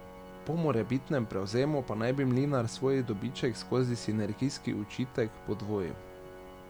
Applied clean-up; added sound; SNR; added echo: none; Organ; 17 dB; none.